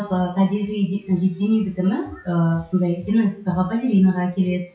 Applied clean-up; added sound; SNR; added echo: classical method WPE with log-MMSE.